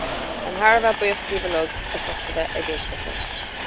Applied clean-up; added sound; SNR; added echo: none; Train; 5 dB; none.